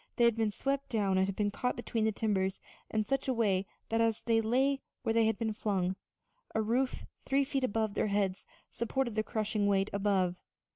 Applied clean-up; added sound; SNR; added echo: none; none; none; none.